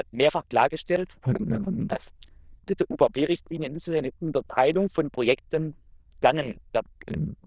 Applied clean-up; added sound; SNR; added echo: neural diffusion model UNIVERSE++.